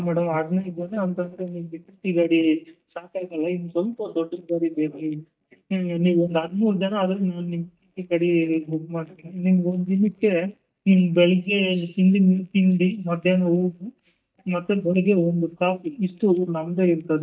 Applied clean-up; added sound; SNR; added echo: neural mask model DeepFilterNet 3.